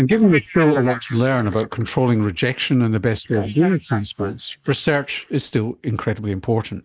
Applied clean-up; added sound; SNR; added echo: neural mask model Resemble Enhance denoiser.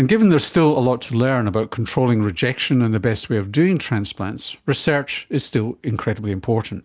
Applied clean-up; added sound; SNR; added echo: none; none; none; none.